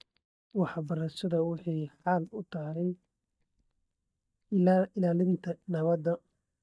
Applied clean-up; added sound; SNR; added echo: neural mask model DeepFilterNet 3.